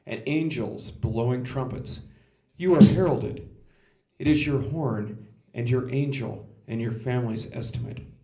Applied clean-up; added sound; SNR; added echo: none; Snare drum; -4 dB; reverberation time 0.5 s.